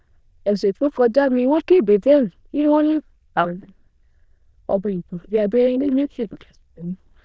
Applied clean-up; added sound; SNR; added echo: neural diffusion model UNIVERSE++.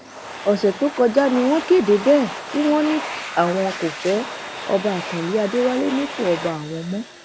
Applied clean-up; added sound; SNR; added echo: none; Domestic sounds, home sounds; 11 dB; none.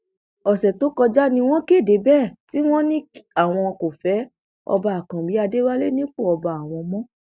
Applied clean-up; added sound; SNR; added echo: none; none; none; none.